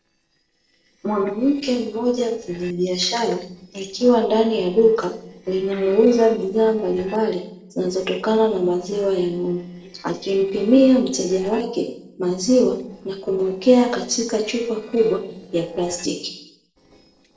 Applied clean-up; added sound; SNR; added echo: neural separator model SepFormer DNS4.